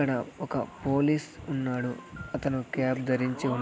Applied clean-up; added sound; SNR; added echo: none; none; none; none.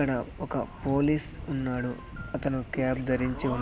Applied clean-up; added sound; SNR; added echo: none; Wind / Bird; 13 dB; none.